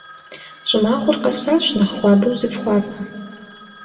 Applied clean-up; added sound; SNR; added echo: none; Telephone; 18 dB; reverberation time 1.6 s.